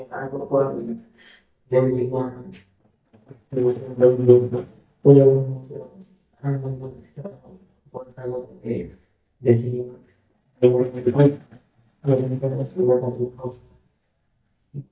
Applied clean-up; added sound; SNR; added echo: neural mask model DeepFilterNet 3.